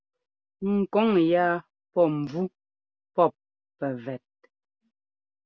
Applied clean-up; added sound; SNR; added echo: none; none; none; none.